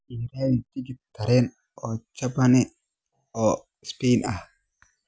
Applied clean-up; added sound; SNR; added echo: none; none; none; none.